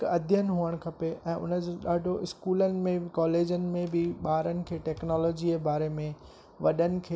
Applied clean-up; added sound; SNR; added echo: none; none; none; none.